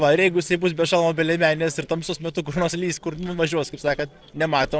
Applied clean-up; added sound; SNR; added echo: neural separator model SepFormer DNS4.